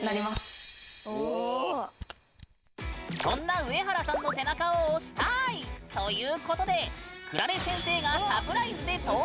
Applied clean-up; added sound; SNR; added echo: none; Camera; 19 dB; none.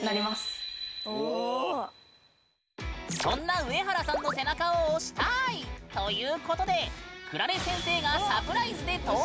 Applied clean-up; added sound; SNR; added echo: none; none; none; none.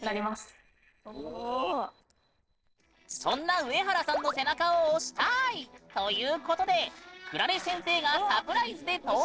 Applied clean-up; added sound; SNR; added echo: neural separator model SepFormer DNS4.